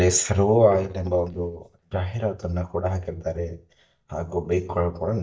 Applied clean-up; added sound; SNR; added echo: neural mask model DeepFilterNet 3.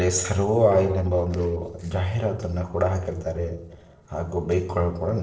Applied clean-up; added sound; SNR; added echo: neural separator model SepFormer DNS4.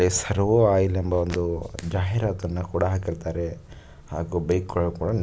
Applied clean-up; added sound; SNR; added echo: none; none; none; none.